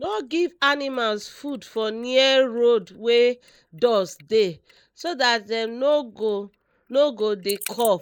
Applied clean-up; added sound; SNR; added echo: neural mask model Resemble Enhance denoiser.